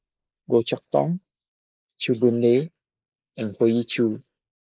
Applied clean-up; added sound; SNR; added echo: neural mask model Resemble Enhance denoiser.